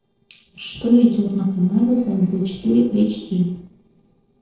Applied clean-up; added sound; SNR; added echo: neural separator model SepFormer DNS4.